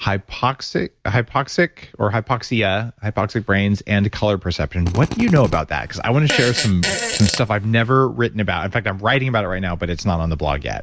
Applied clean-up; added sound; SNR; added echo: none; Fart + Drill; 6 dB; none.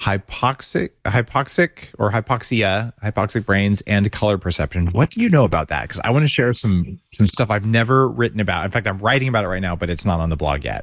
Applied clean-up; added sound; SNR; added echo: neural mask model Resemble Enhance denoiser.